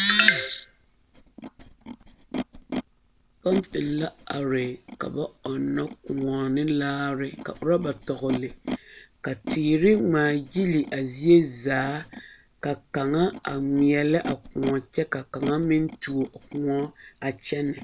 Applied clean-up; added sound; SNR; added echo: none; Animal; 14 dB; none.